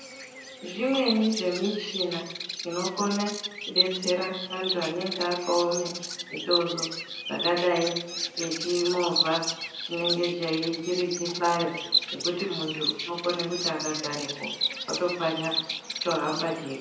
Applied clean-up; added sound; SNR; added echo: none; Bird vocalization, bird call, bird song; 4 dB; reverberation time 0.9 s.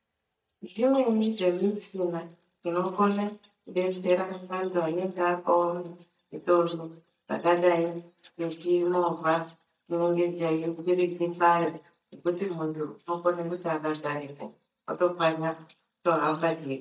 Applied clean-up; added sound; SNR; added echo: neural mask model DeepFilterNet 3.